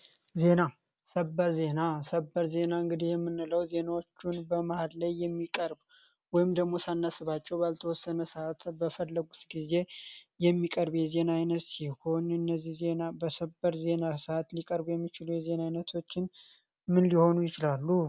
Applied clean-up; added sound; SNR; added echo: none; none; none; none.